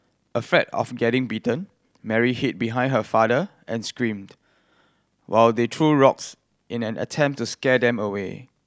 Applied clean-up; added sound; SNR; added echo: none; none; none; none.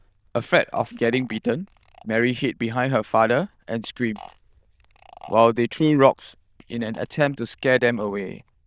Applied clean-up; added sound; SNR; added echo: neural diffusion model UNIVERSE++.